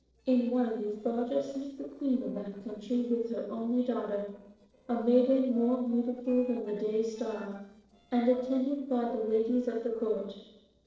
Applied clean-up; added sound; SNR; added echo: neural separator model SepFormer DNS4.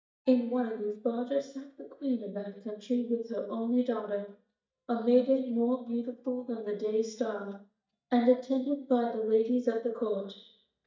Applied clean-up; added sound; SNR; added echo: neural mask model DeepFilterNet 3.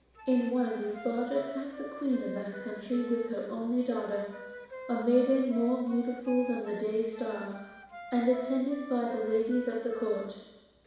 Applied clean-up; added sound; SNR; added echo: none; Wind instrument, woodwind instrument; 14 dB; reverberation time 1.1 s.